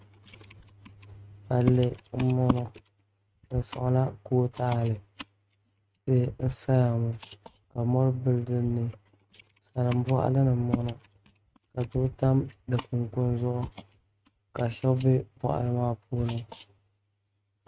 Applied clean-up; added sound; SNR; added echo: neural mask model RNNoise.